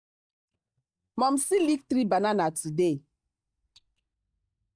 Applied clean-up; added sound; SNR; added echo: neural mask model DeepFilterNet 3.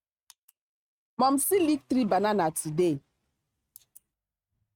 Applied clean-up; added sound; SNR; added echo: neural mask model RNNoise.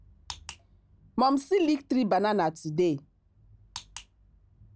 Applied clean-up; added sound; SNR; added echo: none; none; none; none.